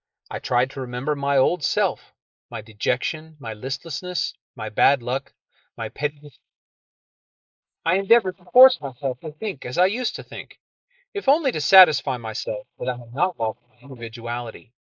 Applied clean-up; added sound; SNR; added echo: neural mask model Resemble Enhance denoiser.